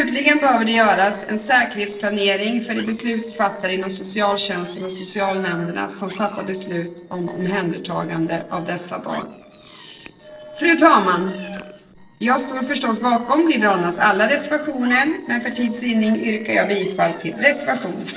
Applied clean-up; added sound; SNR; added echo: neural separator model SepFormer DNS4.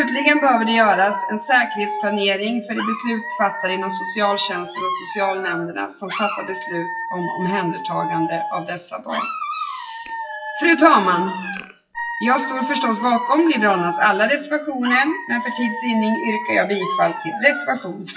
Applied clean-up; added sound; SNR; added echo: classical method WPE with log-MMSE.